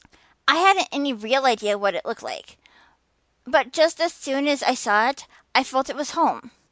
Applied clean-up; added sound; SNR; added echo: none; none; none; none.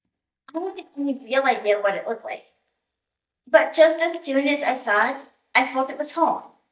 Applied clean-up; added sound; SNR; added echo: neural mask model DeepFilterNet 3.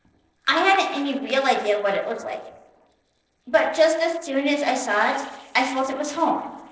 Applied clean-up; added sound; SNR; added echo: neural separator model SepFormer DNS4.